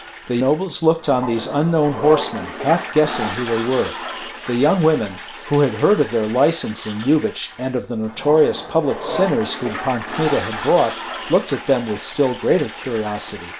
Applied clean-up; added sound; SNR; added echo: none; Toilet flush; 11 dB; none.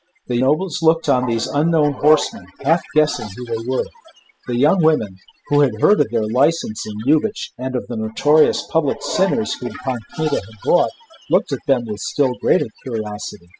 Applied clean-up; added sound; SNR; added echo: classical method spectral subtraction.